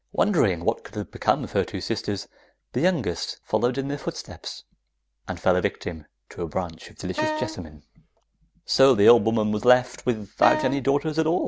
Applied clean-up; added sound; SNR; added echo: none; Wind instrument, woodwind instrument; 6 dB; none.